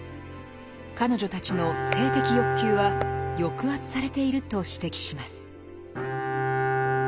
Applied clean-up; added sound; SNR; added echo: none; Bowed string instrument; 0 dB; none.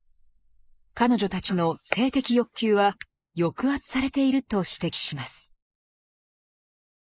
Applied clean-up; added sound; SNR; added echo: neural mask model Resemble Enhance denoiser.